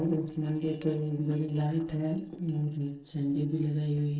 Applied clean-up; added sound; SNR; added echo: neural separator model SepFormer DNS4.